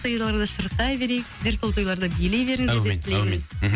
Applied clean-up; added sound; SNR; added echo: none; none; none; none.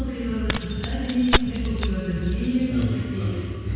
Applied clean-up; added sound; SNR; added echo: none; Keys jangling; 4 dB; reverberation time 2.0 s.